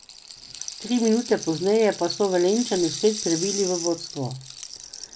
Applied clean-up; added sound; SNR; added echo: none; Rattle (instrument); 10 dB; none.